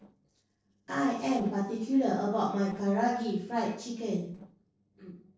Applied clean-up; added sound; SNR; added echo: neural separator model SepFormer DNS4.